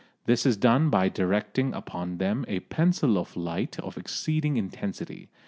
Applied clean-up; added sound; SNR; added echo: none; none; none; none.